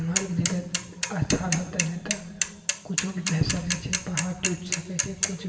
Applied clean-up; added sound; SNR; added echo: none; Mechanisms / Bicycle; 1 dB; reverberation time 2.8 s.